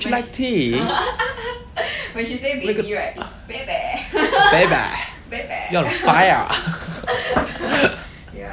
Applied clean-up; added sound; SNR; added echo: none; none; none; none.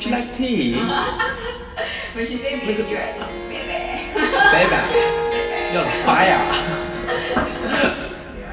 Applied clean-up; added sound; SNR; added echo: none; Harp; 7 dB; reverberation time 2.3 s.